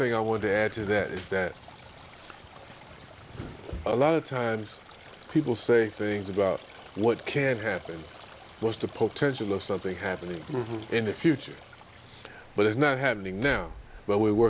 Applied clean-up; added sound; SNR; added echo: none; Stream; 20 dB; none.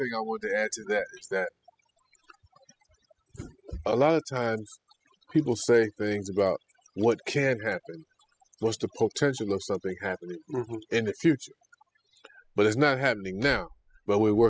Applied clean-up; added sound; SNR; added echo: classical method spectral subtraction.